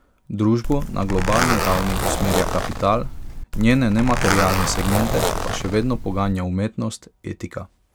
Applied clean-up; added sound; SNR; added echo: none; Zipper (clothing); 1 dB; none.